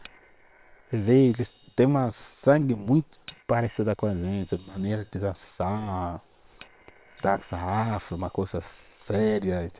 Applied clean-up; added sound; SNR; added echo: neural separator model SepFormer WHAM!.